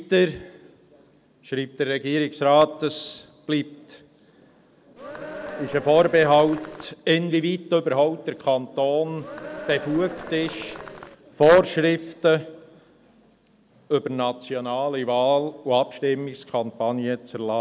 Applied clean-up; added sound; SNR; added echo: none; Cheering; 13 dB; none.